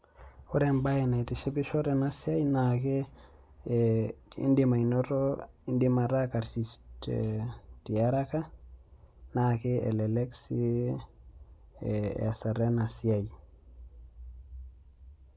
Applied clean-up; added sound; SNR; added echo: none; none; none; none.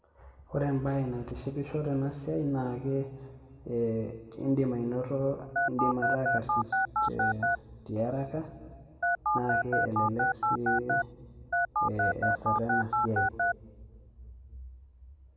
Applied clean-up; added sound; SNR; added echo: none; Telephone; -5 dB; reverberation time 1.5 s.